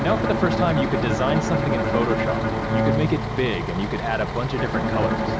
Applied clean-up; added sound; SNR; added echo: none; Bowed string instrument + Bus; -2 dB; none.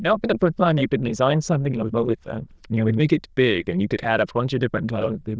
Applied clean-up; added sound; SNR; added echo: neural diffusion model UNIVERSE++.